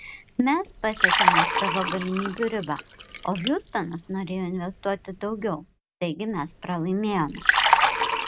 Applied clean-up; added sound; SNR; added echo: none; Liquid; -2 dB; none.